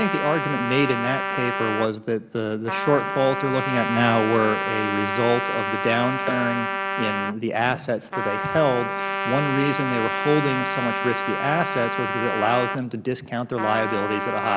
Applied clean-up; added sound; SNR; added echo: none; Trumpet; 3 dB; none.